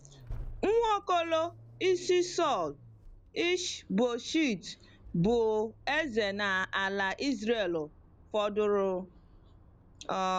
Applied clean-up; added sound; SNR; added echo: none; Accelerating, revving, vroom; 19 dB; none.